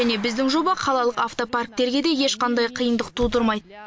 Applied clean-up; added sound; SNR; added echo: none; Squeak / Slam / Wood + Clapping; 19 dB; none.